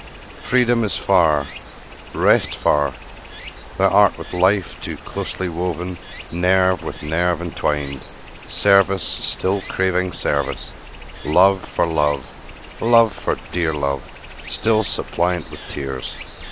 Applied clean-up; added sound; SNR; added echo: none; Stream; 15 dB; none.